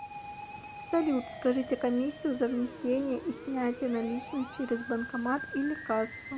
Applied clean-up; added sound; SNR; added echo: none; Musical instrument; 12 dB; none.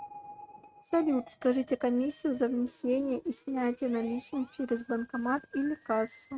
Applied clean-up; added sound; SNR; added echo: neural mask model RNNoise.